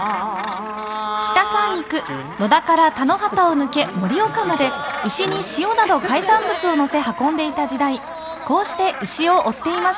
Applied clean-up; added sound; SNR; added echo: none; Gull, seagull; 16 dB; none.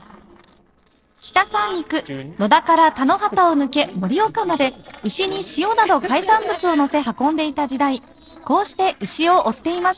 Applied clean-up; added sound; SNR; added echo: neural separator model SepFormer DNS4.